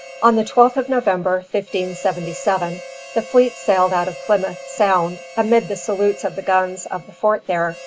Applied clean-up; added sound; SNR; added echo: none; Harmonica; 17 dB; none.